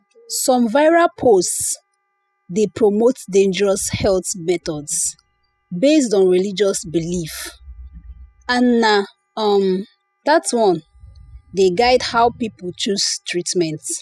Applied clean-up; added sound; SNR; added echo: classical method spectral subtraction.